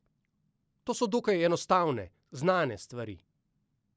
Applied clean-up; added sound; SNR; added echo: none; none; none; none.